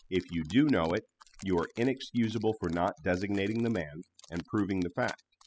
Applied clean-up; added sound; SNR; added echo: classical method spectral subtraction.